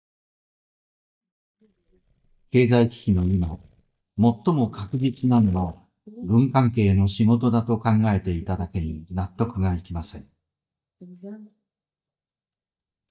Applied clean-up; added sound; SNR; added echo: neural mask model DeepFilterNet 3.